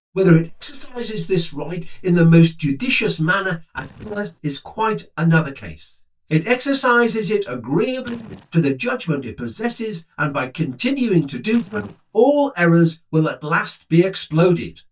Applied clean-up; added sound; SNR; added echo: neural mask model DeepFilterNet 3.